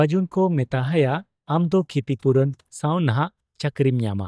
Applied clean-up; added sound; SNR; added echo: neural mask model DeepFilterNet 3.